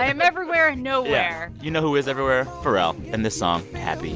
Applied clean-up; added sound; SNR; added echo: none; none; none; none.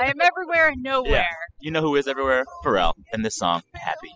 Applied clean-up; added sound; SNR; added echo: classical method spectral subtraction.